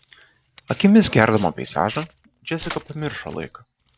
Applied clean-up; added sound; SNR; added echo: none; Tearing; 19 dB; none.